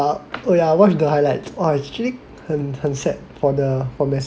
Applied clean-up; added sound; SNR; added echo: none; none; none; none.